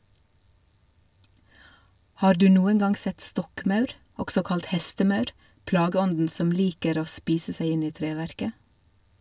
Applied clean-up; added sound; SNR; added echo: none; none; none; none.